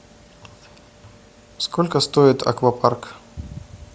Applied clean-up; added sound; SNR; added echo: none; none; none; none.